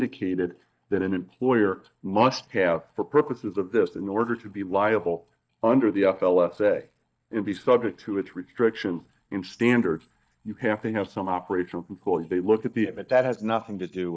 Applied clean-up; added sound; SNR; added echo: neural mask model DeepFilterNet 3.